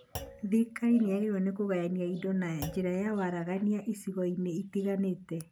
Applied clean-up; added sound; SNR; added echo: none; Thump, thud; 19 dB; none.